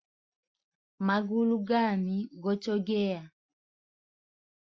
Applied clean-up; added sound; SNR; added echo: none; none; none; none.